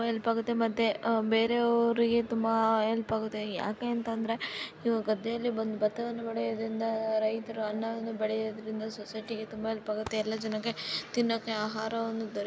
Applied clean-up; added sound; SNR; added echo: none; none; none; none.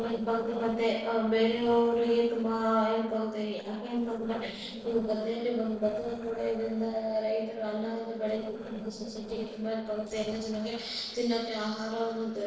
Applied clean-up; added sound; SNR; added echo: neural separator model SepFormer DNS4.